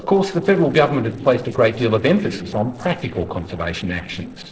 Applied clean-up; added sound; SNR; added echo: neural separator model SepFormer DNS4.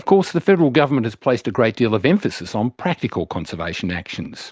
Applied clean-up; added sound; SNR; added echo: none; none; none; none.